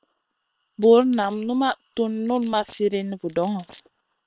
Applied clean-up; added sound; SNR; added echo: neural separator model SepFormer WHAM!.